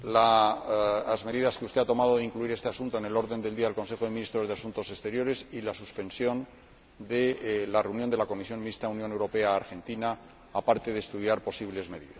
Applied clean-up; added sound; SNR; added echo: none; none; none; none.